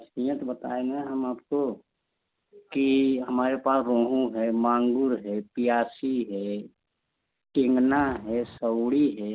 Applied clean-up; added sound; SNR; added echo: none; Walk, footsteps; 17 dB; none.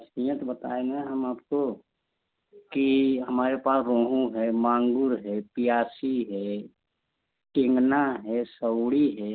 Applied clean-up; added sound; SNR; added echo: none; none; none; none.